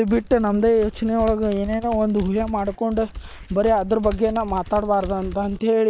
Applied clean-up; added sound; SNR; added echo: none; Typing; 13 dB; none.